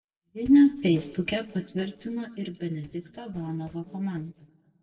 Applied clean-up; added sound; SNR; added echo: neural separator model SepFormer DNS4.